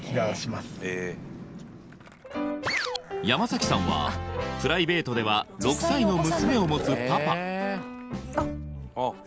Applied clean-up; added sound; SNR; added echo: none; Skateboard; 15 dB; none.